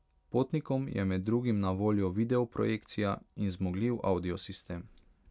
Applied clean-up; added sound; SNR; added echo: none; none; none; none.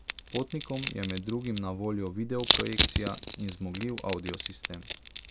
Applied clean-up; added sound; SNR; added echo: none; Crushing; -1 dB; none.